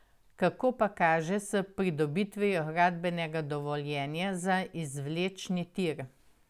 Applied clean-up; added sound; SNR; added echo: none; none; none; none.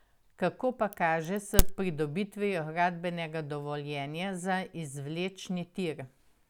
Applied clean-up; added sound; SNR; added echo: none; Crack; -4 dB; none.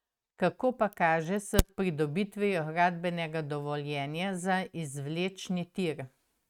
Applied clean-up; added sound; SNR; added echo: neural mask model RNNoise.